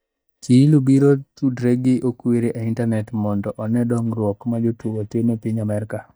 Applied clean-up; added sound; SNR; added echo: neural mask model DeepFilterNet 3.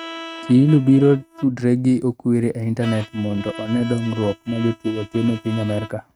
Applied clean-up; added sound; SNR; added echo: neural mask model RNNoise.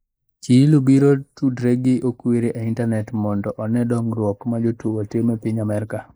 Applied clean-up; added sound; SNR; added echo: neural mask model Resemble Enhance denoiser.